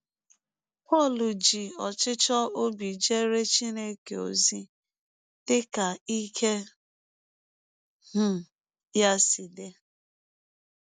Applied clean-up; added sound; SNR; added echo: none; none; none; none.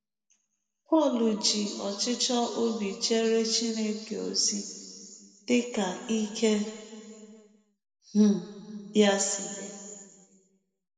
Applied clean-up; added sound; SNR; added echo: none; none; none; reverberation time 2.1 s.